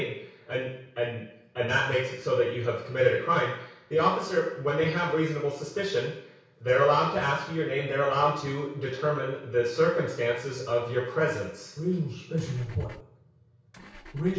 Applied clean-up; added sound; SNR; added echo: none; Engine / Car; 19 dB; reverberation time 0.6 s.